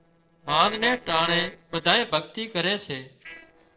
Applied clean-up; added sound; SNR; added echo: neural separator model SepFormer DNS4.